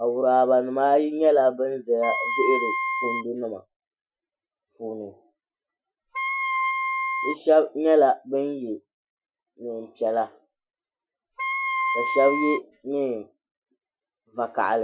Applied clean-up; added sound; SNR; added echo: classical method Wiener filter.